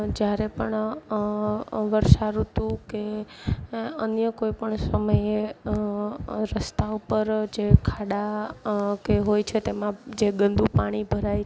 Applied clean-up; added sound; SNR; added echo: none; Walk, footsteps; 4 dB; none.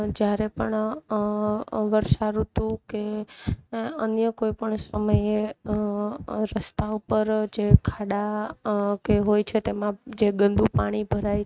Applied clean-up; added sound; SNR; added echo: neural mask model RNNoise.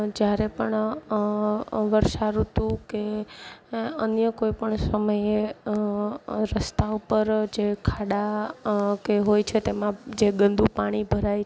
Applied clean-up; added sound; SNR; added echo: none; none; none; none.